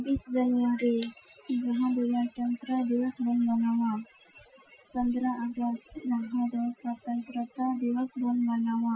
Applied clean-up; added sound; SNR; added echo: classical method Wiener filter.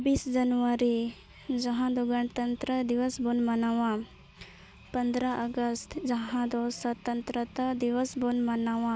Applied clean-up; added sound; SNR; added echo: none; none; none; none.